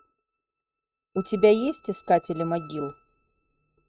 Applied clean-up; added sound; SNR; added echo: neural mask model RNNoise.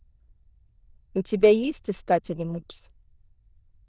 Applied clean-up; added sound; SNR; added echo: neural diffusion model UNIVERSE++.